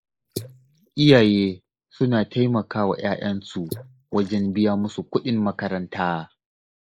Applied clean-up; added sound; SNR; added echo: neural mask model Resemble Enhance denoiser.